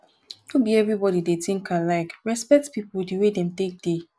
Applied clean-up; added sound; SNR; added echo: none; none; none; none.